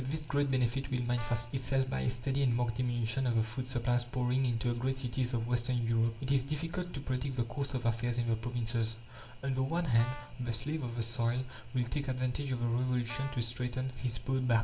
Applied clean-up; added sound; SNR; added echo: none; Brass instrument; 18 dB; reverberation time 0.7 s.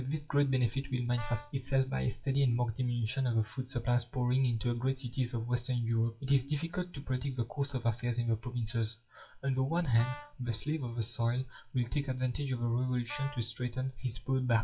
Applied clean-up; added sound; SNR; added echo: classical method WPE with log-MMSE.